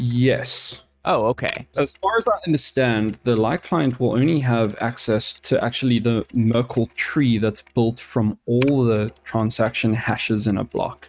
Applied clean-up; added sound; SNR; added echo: neural mask model RNNoise.